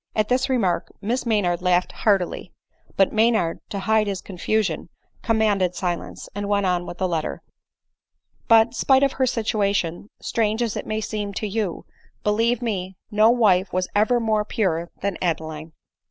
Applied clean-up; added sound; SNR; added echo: none; none; none; none.